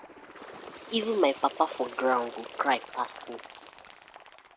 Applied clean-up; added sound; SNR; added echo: none; Bird; 14 dB; none.